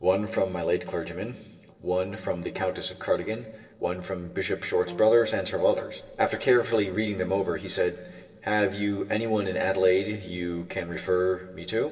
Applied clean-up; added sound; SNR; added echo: neural separator model SepFormer DNS4.